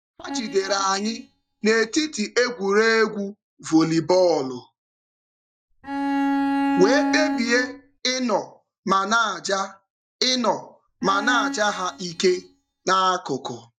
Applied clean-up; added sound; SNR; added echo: neural mask model DeepFilterNet 3.